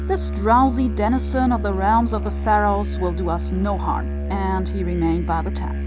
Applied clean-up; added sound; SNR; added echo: none; Musical instrument; 3 dB; none.